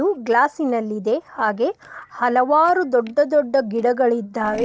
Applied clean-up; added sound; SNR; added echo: neural separator model SepFormer DNS4.